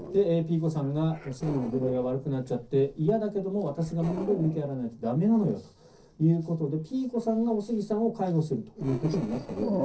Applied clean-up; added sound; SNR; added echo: neural separator model SepFormer DNS4.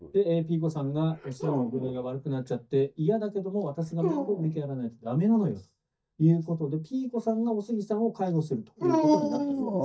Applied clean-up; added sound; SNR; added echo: neural mask model DeepFilterNet 3.